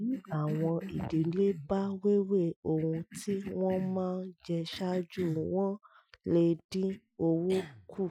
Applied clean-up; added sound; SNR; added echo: classical method Wiener filter.